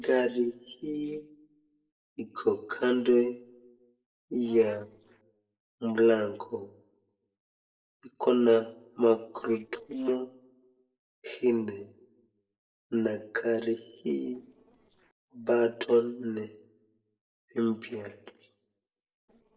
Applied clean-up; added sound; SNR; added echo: neural separator model SepFormer DNS4.